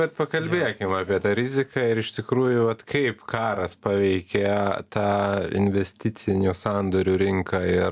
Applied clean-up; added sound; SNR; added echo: none; none; none; none.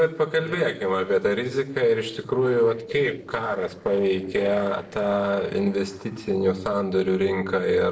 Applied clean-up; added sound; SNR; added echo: neural separator model SepFormer DNS4.